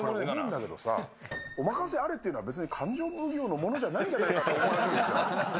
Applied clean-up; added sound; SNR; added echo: none; Piano; 18 dB; none.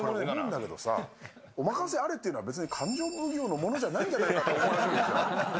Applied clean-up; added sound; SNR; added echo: none; none; none; none.